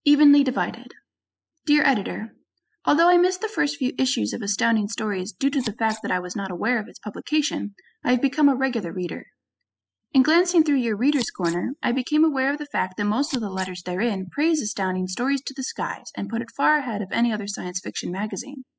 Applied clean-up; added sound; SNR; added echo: classical method spectral subtraction.